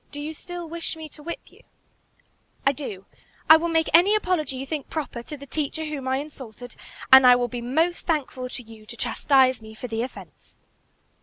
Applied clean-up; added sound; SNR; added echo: none; none; none; none.